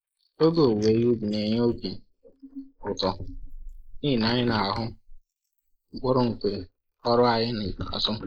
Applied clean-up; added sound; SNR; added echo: neural mask model Resemble Enhance denoiser.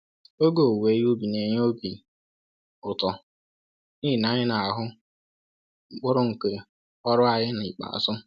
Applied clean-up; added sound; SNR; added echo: none; none; none; none.